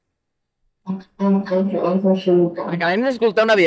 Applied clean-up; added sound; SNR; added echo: neural mask model DeepFilterNet 3.